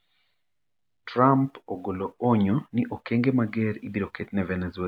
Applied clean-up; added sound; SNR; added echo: none; none; none; none.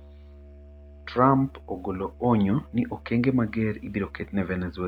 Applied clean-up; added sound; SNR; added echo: none; Musical instrument; 20 dB; none.